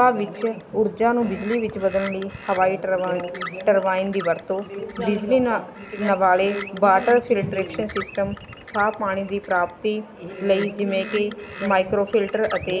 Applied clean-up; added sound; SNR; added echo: none; Bird; 17 dB; none.